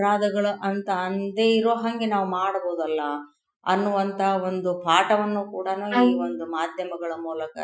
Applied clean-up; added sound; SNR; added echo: classical method Wiener filter.